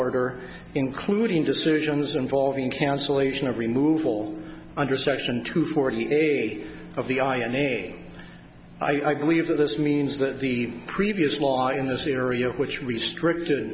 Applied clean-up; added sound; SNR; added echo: none; none; none; none.